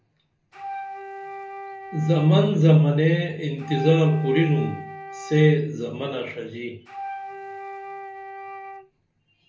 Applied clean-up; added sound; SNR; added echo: none; Wind instrument, woodwind instrument; 14 dB; reverberation time 0.3 s.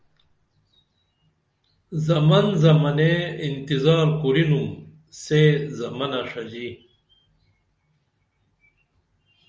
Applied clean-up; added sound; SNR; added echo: none; none; none; none.